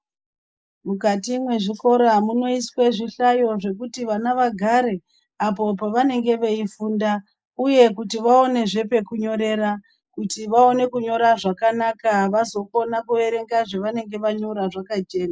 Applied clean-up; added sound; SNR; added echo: neural mask model Resemble Enhance denoiser.